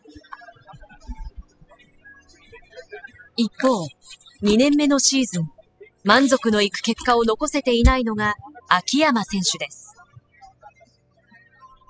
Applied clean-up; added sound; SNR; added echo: classical method spectral subtraction.